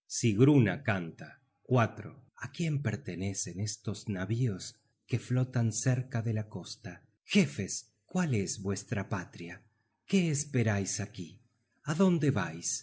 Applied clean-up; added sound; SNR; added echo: none; none; none; none.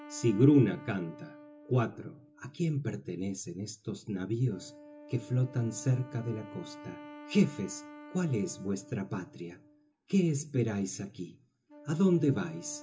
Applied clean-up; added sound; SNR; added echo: none; Wind instrument, woodwind instrument; 19 dB; reverberation time 0.2 s.